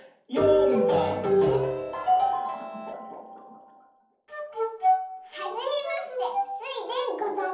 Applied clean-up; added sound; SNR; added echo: none; Alarm; 18 dB; reverberation time 0.6 s.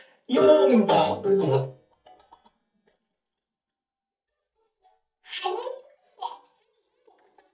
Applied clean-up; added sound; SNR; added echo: neural mask model DeepFilterNet 3.